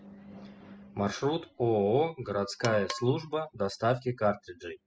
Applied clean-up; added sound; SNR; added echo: classical method spectral subtraction.